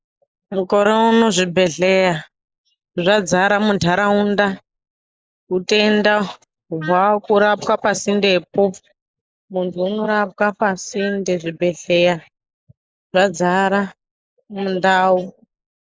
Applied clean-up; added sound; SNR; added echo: neural mask model Resemble Enhance denoiser.